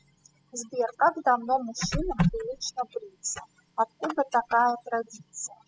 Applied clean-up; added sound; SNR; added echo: classical method spectral subtraction.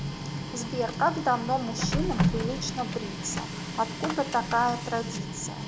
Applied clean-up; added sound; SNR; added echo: none; Printer; 2 dB; none.